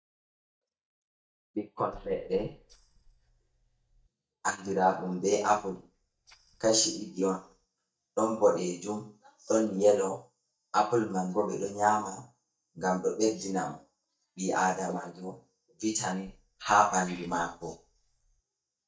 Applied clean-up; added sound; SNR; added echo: neural mask model DeepFilterNet 3.